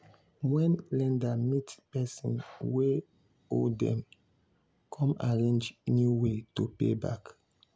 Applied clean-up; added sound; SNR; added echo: none; none; none; none.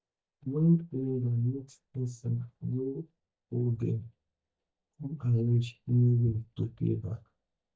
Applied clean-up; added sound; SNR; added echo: neural mask model DeepFilterNet 3.